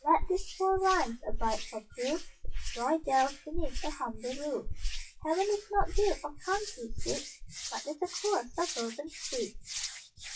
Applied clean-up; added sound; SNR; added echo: classical method WPE with log-MMSE.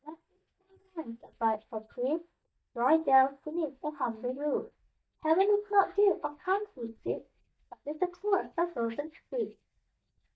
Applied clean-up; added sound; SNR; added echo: neural mask model DeepFilterNet 3.